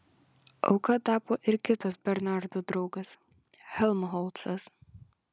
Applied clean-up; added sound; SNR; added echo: none; none; none; none.